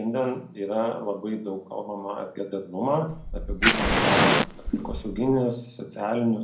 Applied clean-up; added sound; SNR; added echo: none; Fire; -4 dB; reverberation time 0.6 s.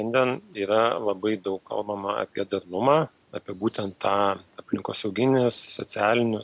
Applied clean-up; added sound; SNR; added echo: none; none; none; none.